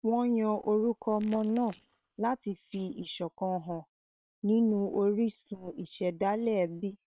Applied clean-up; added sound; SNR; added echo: neural separator model SepFormer WHAM!.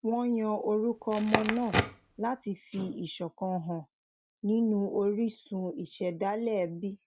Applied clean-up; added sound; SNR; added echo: none; Crackle; 4 dB; none.